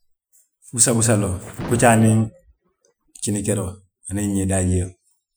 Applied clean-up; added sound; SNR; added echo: classical method Wiener filter.